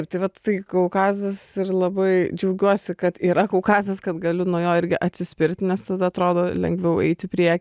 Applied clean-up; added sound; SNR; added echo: none; none; none; none.